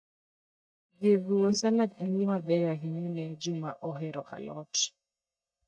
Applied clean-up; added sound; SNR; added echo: neural mask model DeepFilterNet 3.